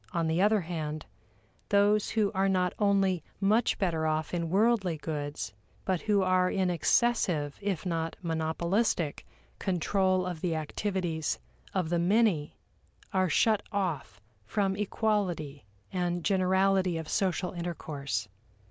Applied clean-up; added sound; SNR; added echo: none; none; none; none.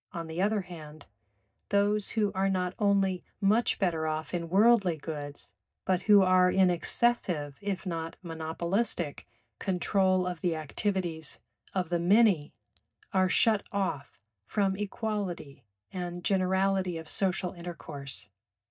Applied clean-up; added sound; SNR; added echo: neural mask model DeepFilterNet 3.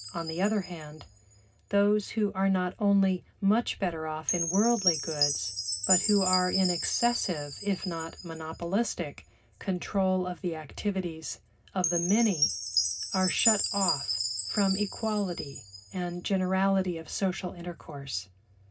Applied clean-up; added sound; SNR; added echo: none; Chime; 5 dB; reverberation time 0.4 s.